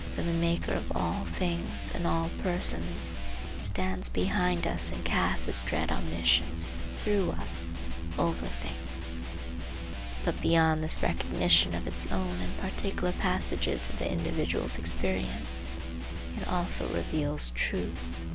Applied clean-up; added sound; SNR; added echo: none; Electric guitar; 11 dB; none.